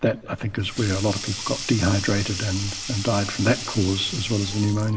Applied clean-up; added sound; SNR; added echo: none; Sink (filling or washing); 9 dB; reverberation time 1.2 s.